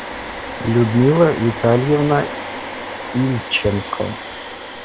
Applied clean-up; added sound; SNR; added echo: none; Domestic sounds, home sounds; 10 dB; none.